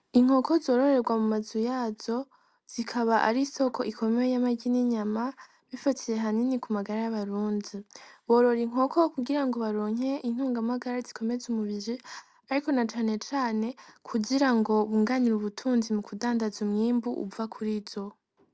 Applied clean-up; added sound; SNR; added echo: none; none; none; none.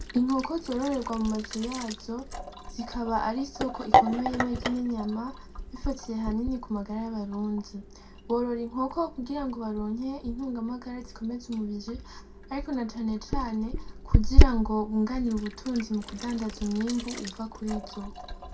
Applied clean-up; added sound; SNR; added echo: none; Sink (filling or washing); -2 dB; reverberation time 0.2 s.